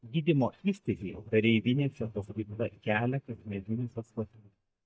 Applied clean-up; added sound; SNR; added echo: neural mask model DeepFilterNet 3.